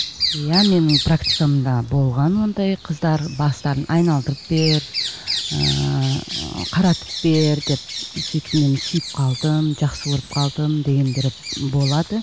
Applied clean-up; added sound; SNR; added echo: none; Bird vocalization, bird call, bird song; 9 dB; none.